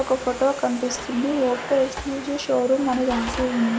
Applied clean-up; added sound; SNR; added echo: none; Domestic sounds, home sounds; 10 dB; none.